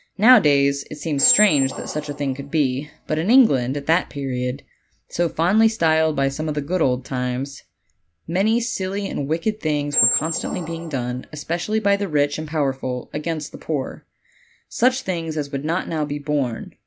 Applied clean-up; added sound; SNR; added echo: none; Squeak; 4 dB; none.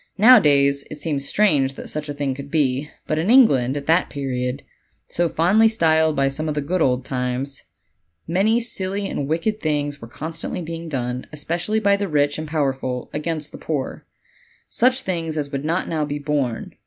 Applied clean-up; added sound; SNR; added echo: none; none; none; none.